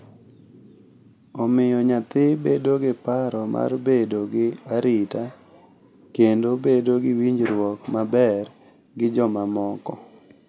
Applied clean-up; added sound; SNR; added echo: none; none; none; none.